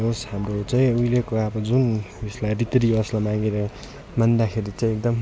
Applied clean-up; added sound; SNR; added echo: none; none; none; none.